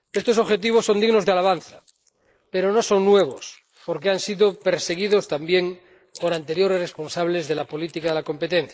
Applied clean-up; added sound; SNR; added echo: neural mask model Resemble Enhance denoiser.